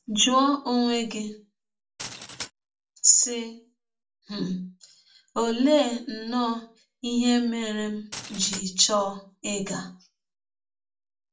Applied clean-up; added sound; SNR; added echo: none; Glass; 13 dB; reverberation time 0.3 s.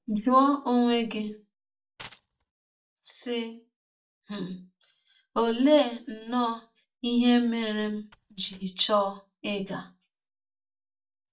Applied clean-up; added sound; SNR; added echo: neural mask model DeepFilterNet 3.